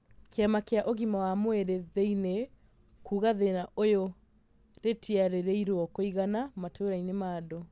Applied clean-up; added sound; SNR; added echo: none; none; none; none.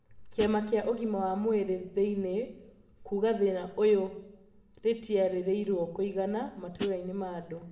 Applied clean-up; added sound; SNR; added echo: none; Hi-hat; 8 dB; reverberation time 0.8 s.